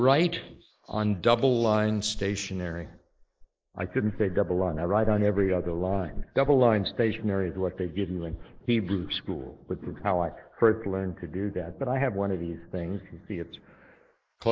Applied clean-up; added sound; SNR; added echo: neural mask model Resemble Enhance denoiser.